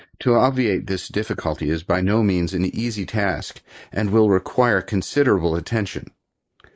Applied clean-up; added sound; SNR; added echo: neural mask model Resemble Enhance denoiser.